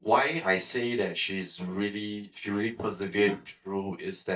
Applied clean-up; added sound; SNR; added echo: neural mask model DeepFilterNet 3.